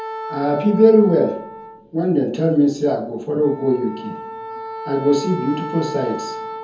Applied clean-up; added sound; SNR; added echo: none; Wind instrument, woodwind instrument; 12 dB; reverberation time 0.6 s.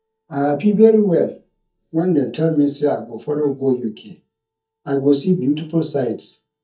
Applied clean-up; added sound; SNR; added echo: neural mask model DeepFilterNet 3.